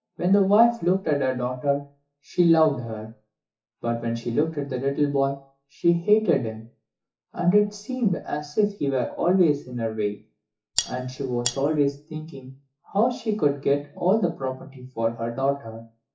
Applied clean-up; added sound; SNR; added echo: classical method WPE with log-MMSE.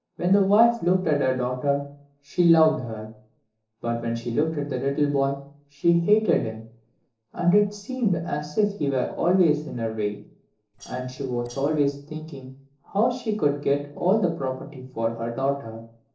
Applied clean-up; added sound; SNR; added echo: neural separator model SepFormer DNS4.